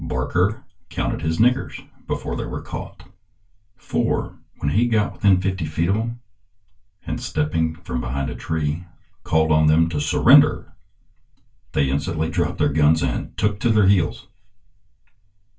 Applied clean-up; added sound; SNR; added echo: none; none; none; reverberation time 0.2 s.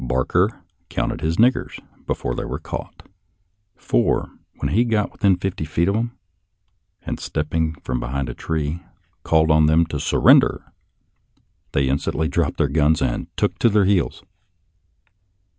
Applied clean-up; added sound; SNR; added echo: none; none; none; none.